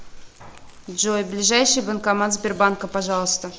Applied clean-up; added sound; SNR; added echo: none; Crackle; 19 dB; none.